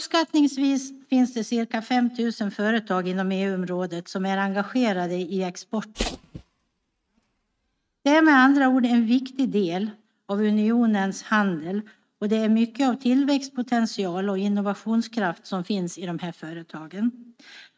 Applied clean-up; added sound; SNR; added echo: neural mask model RNNoise.